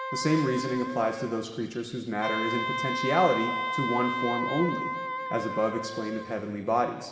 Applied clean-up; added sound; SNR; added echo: none; Wind instrument, woodwind instrument; 4 dB; reverberation time 2.0 s.